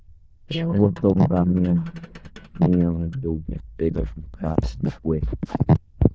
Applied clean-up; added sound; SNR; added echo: neural diffusion model UNIVERSE++.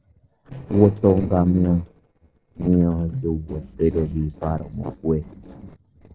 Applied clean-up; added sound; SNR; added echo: neural separator model SepFormer DNS4.